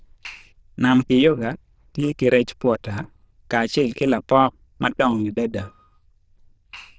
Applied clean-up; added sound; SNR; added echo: neural diffusion model UNIVERSE++.